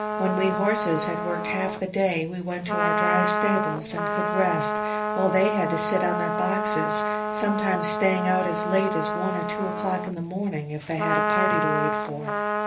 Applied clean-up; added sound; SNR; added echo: none; Trumpet; 0 dB; reverberation time 0.3 s.